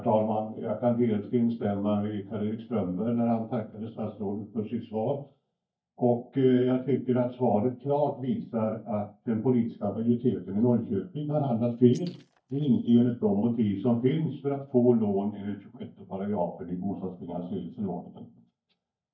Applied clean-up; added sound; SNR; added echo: neural mask model DeepFilterNet 3.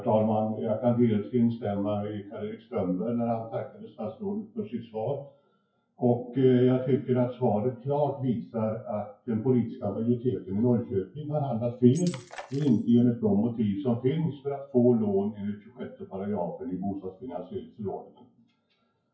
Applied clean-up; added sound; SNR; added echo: classical method WPE with log-MMSE.